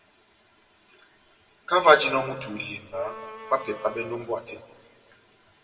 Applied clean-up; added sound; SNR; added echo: none; Bowed string instrument; 14 dB; reverberation time 1.0 s.